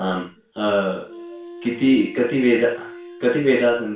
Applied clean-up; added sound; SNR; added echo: none; Wind instrument, woodwind instrument; 18 dB; reverberation time 0.3 s.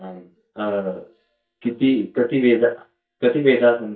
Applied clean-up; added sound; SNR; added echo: neural mask model DeepFilterNet 3.